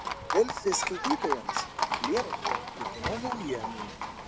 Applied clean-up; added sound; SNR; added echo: none; Livestock, farm animals, working animals; 0 dB; none.